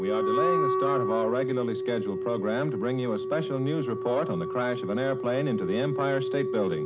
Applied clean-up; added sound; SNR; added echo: none; Wind instrument, woodwind instrument; 0 dB; none.